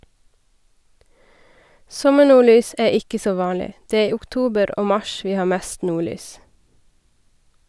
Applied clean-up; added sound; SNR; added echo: none; none; none; none.